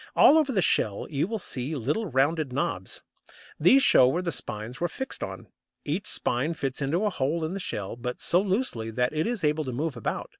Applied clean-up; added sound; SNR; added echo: none; none; none; none.